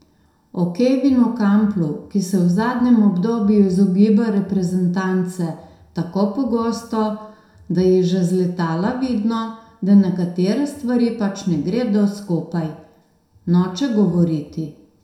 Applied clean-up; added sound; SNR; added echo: none; none; none; reverberation time 0.5 s.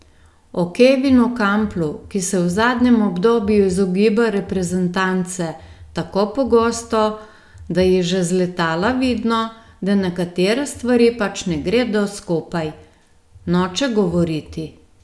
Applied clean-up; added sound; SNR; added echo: none; none; none; none.